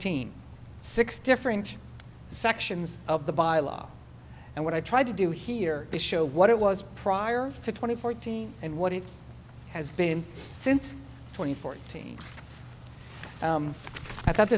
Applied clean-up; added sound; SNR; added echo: none; none; none; none.